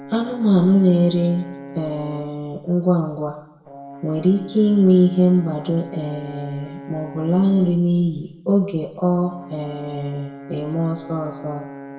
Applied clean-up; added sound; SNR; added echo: none; Brass instrument; 17 dB; reverberation time 0.8 s.